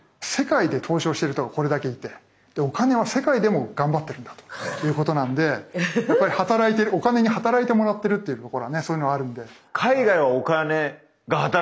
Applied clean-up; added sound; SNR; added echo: none; none; none; none.